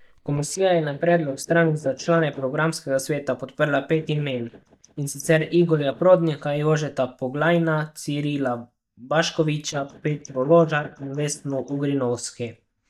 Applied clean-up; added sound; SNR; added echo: neural mask model DeepFilterNet 3.